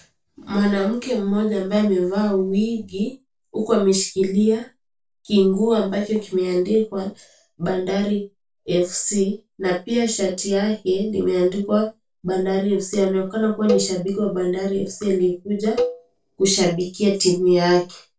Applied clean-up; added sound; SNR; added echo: neural separator model SepFormer DNS4.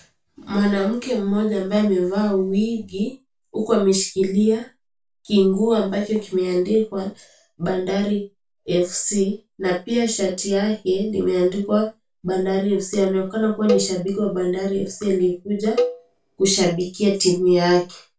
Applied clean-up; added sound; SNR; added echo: none; Cowbell; 8 dB; reverberation time 0.2 s.